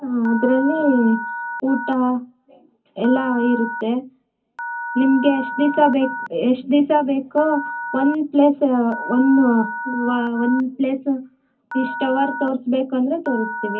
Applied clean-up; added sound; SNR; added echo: none; Telephone; 11 dB; reverberation time 0.4 s.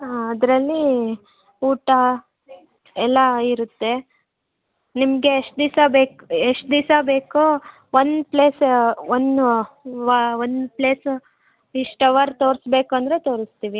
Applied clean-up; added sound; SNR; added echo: none; none; none; none.